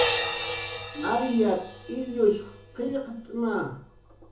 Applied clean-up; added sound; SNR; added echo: none; Crash cymbal; -3 dB; reverberation time 0.6 s.